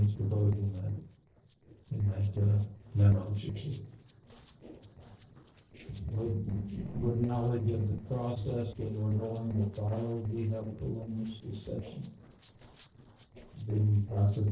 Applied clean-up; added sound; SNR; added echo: neural separator model SepFormer DNS4.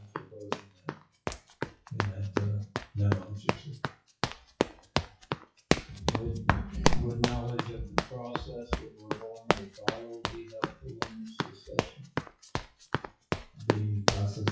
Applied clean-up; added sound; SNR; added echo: classical method WPE with log-MMSE.